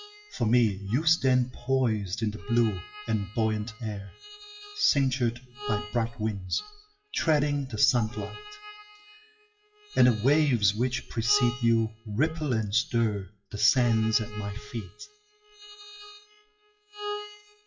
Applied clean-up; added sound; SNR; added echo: classical method WPE with log-MMSE.